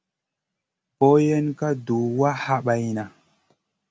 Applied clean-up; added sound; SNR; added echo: none; none; none; none.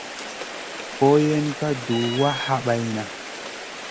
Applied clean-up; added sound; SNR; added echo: none; Rain + Alarm; 9 dB; none.